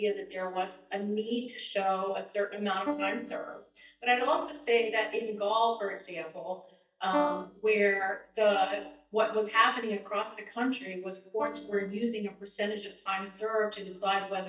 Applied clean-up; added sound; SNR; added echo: neural mask model DeepFilterNet 3.